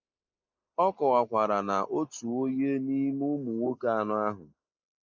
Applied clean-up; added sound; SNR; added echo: neural mask model Resemble Enhance denoiser.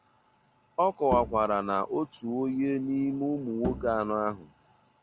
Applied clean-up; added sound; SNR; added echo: none; Bowed string instrument; 10 dB; none.